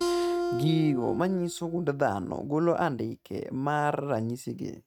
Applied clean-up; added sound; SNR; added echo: neural mask model RNNoise.